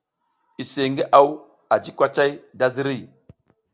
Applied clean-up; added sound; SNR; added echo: none; none; none; none.